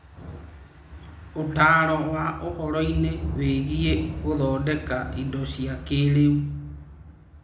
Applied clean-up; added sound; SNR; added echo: none; none; none; none.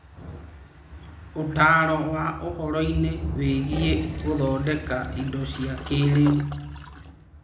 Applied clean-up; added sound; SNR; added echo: none; Toilet flush; 15 dB; none.